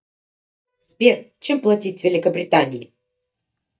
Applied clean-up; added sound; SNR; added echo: neural mask model DeepFilterNet 3.